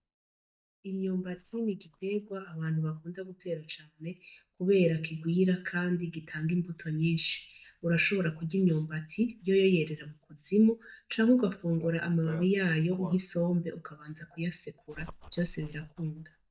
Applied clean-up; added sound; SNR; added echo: neural mask model DeepFilterNet 3.